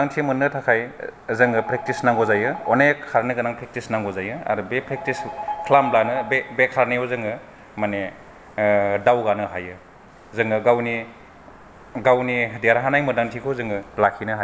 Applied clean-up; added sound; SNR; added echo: none; none; none; none.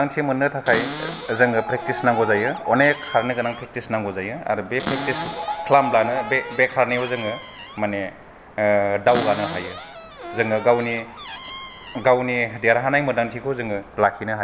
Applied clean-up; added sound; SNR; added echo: none; Cupboard open or close; 11 dB; none.